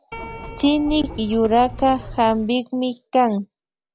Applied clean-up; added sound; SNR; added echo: none; Keyboard (musical); 13 dB; none.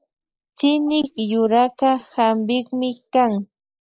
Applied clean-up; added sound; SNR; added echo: neural mask model Resemble Enhance denoiser.